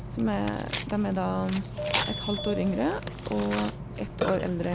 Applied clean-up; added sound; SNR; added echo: none; Tearing + Burping, eructation; 4 dB; none.